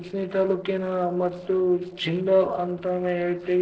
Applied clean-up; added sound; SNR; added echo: neural separator model SepFormer DNS4.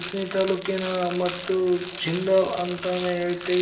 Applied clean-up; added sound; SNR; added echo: none; Rattle; 9 dB; reverberation time 0.8 s.